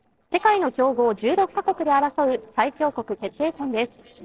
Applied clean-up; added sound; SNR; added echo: neural separator model SepFormer DNS4.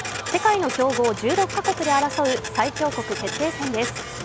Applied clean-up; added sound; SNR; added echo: none; Printer; 8 dB; none.